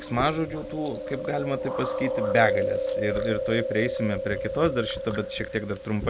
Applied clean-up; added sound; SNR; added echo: none; Chewing, mastication; 2 dB; none.